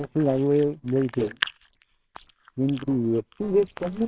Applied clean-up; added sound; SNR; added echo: neural separator model SepFormer WHAMR!.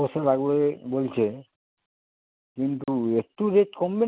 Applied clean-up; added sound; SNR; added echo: none; none; none; none.